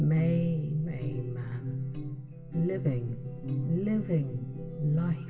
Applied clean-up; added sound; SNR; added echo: none; Piano; 16 dB; reverberation time 2.4 s.